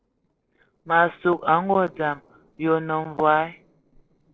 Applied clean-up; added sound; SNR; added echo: neural separator model SepFormer DNS4.